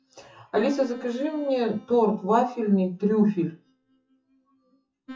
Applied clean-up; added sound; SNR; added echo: classical method WPE with log-MMSE.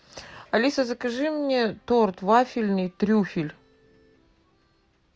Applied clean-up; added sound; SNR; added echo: none; none; none; none.